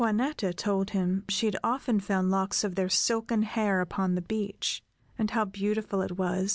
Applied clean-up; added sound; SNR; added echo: none; none; none; none.